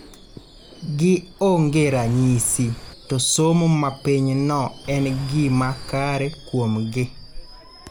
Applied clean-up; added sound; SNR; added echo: none; Engine / Car + Screech / Subway, metro, underground; 17 dB; none.